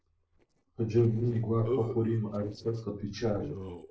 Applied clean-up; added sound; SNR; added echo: neural separator model SepFormer DNS4.